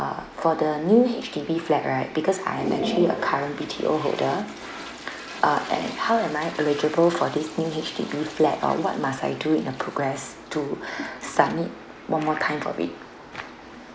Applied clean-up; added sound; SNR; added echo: none; Toilet flush; 13 dB; none.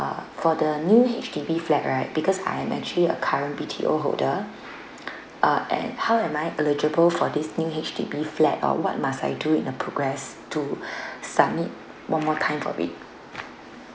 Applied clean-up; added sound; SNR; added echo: none; none; none; none.